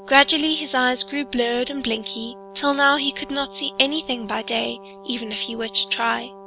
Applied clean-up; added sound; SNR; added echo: none; Brass instrument; 18 dB; none.